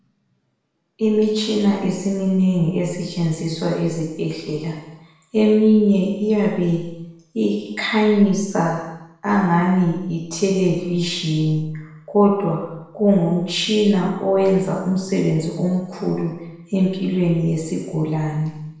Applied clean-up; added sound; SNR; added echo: none; none; none; reverberation time 0.9 s.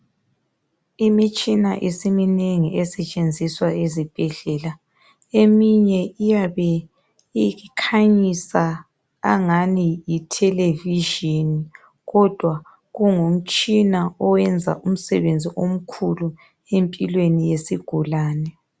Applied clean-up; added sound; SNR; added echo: none; none; none; none.